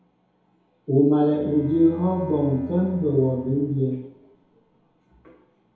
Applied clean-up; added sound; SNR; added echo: none; Bowed string instrument; 19 dB; reverberation time 2.1 s.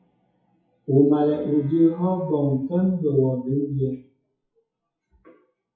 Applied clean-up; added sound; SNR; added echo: classical method WPE with log-MMSE.